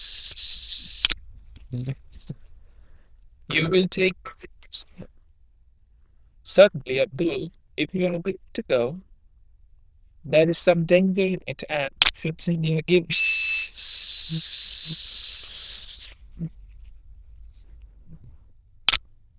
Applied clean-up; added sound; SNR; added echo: neural diffusion model UNIVERSE++.